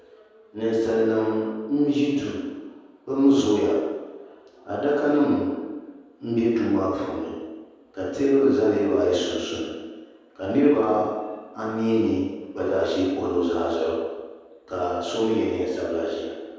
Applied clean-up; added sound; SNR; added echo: none; none; none; reverberation time 1.2 s.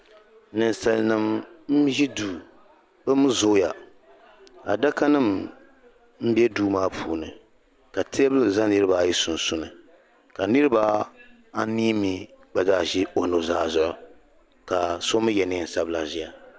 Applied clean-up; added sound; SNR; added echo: none; none; none; none.